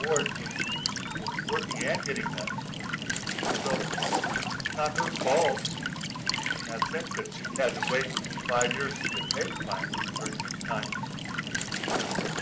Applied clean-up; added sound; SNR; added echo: none; Walk, footsteps / Stream / Trickle, dribble / Chirp, tweet; -3 dB; none.